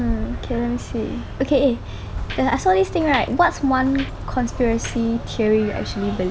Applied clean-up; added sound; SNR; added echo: none; Walk, footsteps; 18 dB; none.